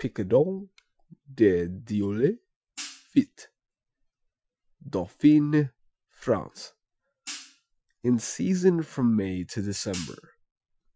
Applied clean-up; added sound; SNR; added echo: classical method Wiener filter.